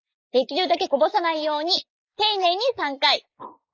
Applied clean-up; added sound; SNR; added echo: neural mask model Resemble Enhance denoiser.